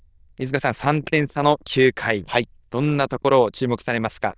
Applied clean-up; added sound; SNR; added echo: neural diffusion model UNIVERSE++.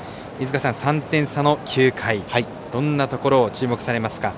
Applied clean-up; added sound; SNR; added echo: none; none; none; none.